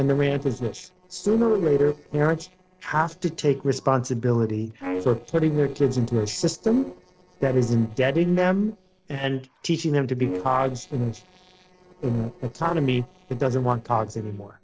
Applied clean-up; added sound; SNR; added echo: neural separator model SepFormer DNS4.